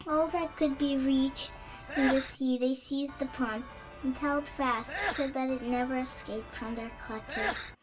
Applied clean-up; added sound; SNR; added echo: none; Sneeze / Church bell; 8 dB; reverberation time 0.2 s.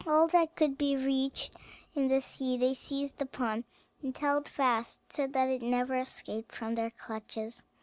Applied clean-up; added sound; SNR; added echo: none; none; none; none.